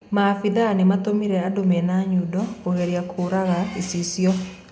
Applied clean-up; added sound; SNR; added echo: none; none; none; none.